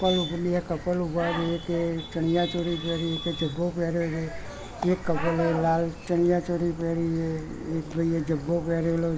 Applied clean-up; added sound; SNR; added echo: none; Dog + Walk, footsteps; 13 dB; none.